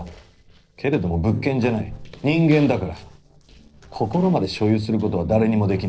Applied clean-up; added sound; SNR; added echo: neural separator model SepFormer DNS4.